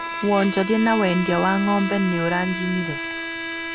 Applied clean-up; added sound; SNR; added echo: none; Bowed string instrument; 7 dB; none.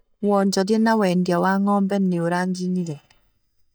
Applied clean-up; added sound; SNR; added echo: neural mask model DeepFilterNet 3.